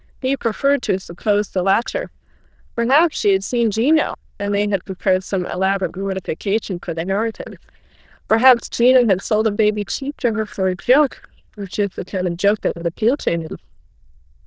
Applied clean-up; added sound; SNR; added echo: neural diffusion model UNIVERSE++.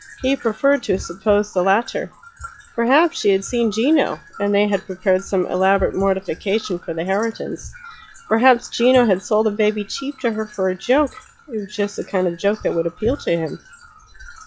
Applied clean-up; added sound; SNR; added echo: classical method log-MMSE.